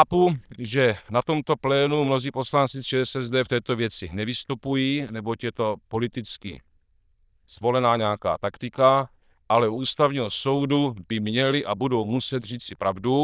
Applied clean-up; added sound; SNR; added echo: neural diffusion model UNIVERSE++.